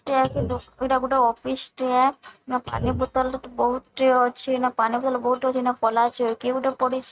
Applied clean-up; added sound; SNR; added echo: neural mask model RNNoise.